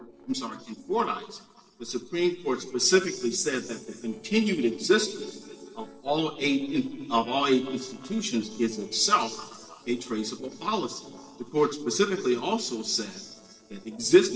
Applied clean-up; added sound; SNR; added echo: neural separator model SepFormer DNS4.